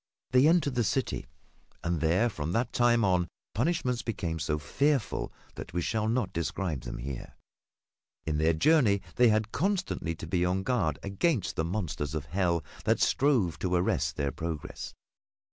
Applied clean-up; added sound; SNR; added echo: none; none; none; none.